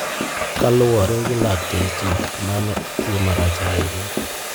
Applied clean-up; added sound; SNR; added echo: none; Walk, footsteps / Run + Domestic sounds, home sounds; 4 dB; none.